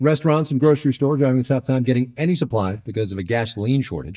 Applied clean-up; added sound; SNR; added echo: neural mask model DeepFilterNet 3.